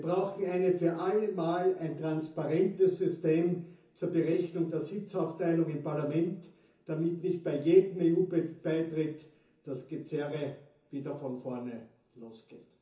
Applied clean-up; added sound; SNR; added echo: none; none; none; reverberation time 0.6 s.